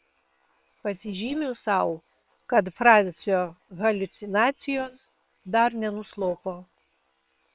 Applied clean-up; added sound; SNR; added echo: neural separator model SepFormer WHAM!.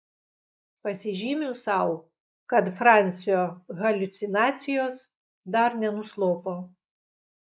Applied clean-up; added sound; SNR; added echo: neural mask model Resemble Enhance denoiser.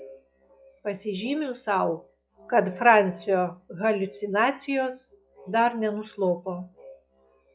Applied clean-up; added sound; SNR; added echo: classical method log-MMSE.